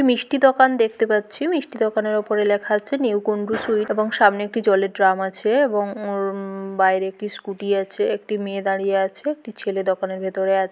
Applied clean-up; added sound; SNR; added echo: none; none; none; none.